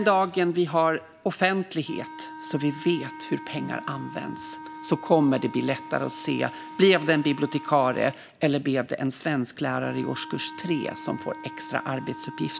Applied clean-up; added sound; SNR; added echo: none; Wind instrument, woodwind instrument; 15 dB; none.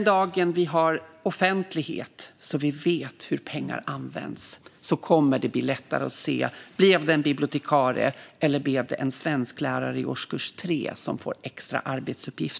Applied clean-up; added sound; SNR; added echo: none; none; none; none.